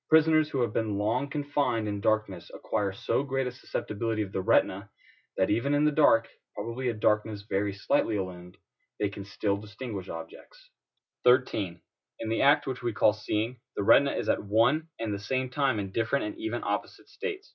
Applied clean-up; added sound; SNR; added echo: none; none; none; none.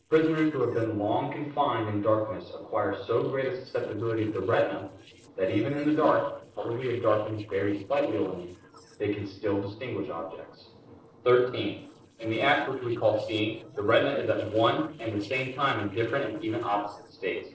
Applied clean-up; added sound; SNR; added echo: neural separator model SepFormer DNS4.